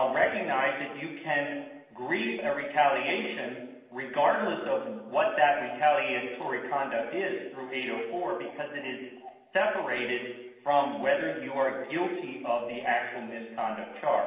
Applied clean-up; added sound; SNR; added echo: none; none; none; reverberation time 1.1 s.